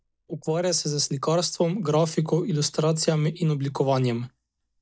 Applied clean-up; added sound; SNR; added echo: neural mask model DeepFilterNet 3.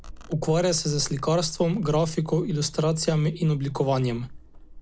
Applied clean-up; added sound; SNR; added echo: none; Domestic sounds, home sounds; 17 dB; none.